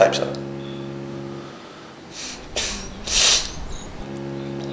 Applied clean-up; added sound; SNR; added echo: none; Bowed string instrument + Bird; 7 dB; none.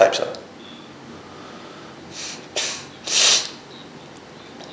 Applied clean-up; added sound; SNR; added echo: none; none; none; none.